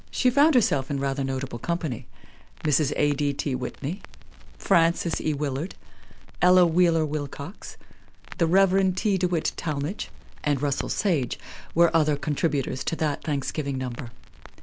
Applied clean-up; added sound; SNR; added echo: none; Crackle; 12 dB; none.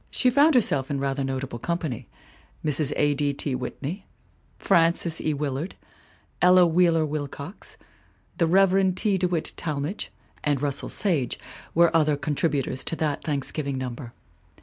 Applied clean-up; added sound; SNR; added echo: none; none; none; none.